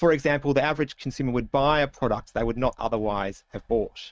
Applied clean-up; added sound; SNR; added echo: neural mask model RNNoise.